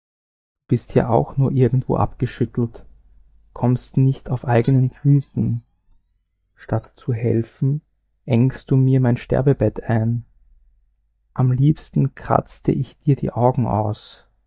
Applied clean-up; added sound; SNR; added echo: neural mask model DeepFilterNet 3.